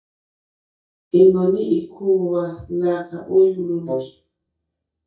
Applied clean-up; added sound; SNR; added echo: neural mask model DeepFilterNet 3.